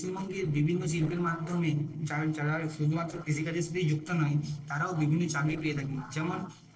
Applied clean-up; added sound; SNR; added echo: neural separator model SepFormer DNS4.